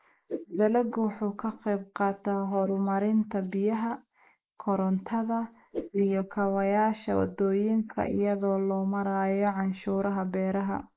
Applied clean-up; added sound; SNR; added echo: neural mask model Resemble Enhance denoiser.